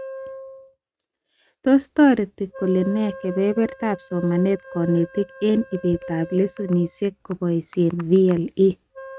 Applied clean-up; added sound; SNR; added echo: neural mask model RNNoise.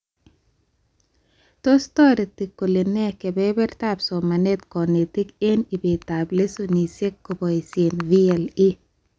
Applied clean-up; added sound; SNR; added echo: none; none; none; none.